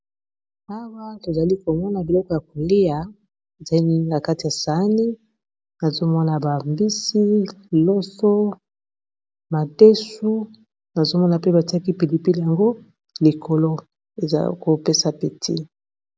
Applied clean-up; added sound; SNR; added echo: none; none; none; none.